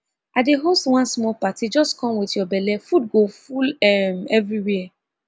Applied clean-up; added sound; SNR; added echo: none; none; none; none.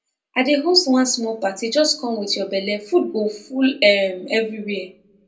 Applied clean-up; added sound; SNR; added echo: none; none; none; reverberation time 0.2 s.